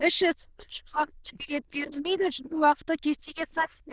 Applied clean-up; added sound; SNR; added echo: neural diffusion model UNIVERSE++.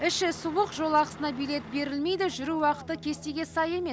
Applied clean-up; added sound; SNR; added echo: none; Bowed string instrument; 19 dB; none.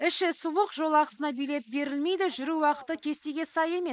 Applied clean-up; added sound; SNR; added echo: neural mask model Resemble Enhance denoiser.